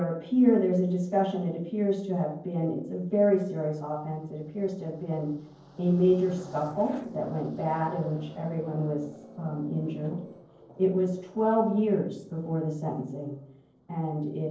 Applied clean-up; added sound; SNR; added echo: neural separator model SepFormer DNS4.